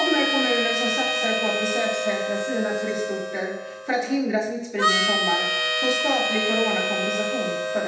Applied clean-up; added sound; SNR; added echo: none; Harmonica; -1 dB; reverberation time 0.8 s.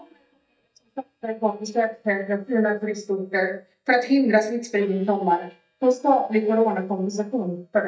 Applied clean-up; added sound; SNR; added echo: neural mask model DeepFilterNet 3.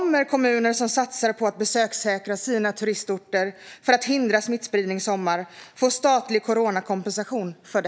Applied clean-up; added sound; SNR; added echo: none; none; none; none.